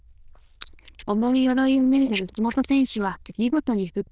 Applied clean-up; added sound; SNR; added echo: neural diffusion model UNIVERSE++.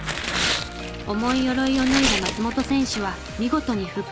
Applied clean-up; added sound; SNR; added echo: none; Tearing; 5 dB; none.